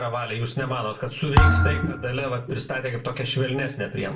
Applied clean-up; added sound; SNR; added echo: none; Thump, thud; -5 dB; reverberation time 0.3 s.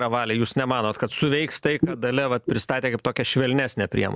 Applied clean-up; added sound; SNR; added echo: none; none; none; none.